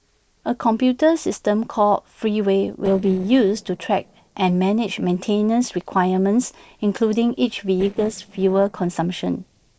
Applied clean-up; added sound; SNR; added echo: neural separator model SepFormer DNS4.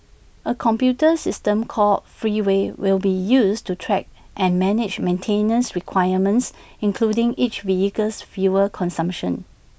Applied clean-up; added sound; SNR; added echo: none; none; none; none.